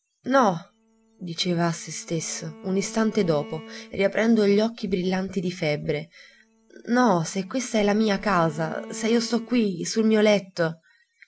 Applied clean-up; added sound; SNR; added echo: none; Bowed string instrument; 20 dB; none.